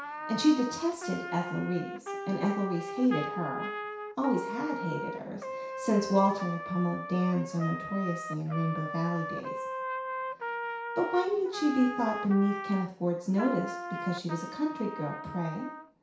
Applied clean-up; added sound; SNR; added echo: none; Trumpet; 7 dB; reverberation time 0.6 s.